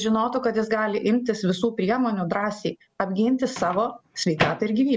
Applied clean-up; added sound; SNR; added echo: none; Microwave oven; 14 dB; none.